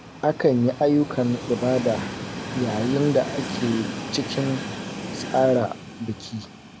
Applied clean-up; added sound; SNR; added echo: none; Train; 8 dB; none.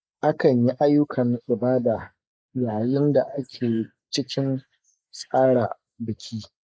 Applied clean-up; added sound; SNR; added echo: neural mask model Resemble Enhance denoiser.